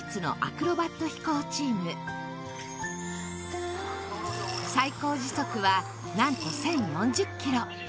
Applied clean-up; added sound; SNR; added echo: none; Coin (dropping) / Glass; 15 dB; none.